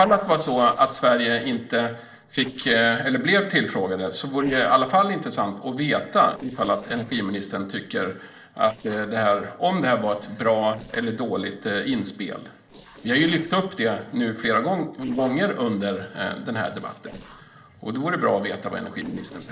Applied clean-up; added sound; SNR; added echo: neural separator model SepFormer DNS4.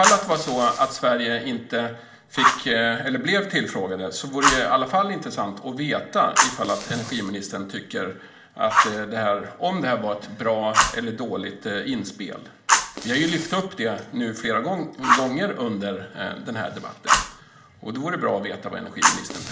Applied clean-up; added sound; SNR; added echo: none; Fire; 2 dB; reverberation time 0.4 s.